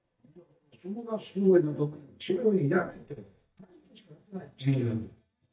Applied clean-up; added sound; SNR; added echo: neural mask model DeepFilterNet 3.